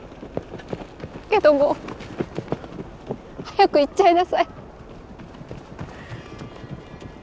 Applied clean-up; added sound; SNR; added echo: none; none; none; none.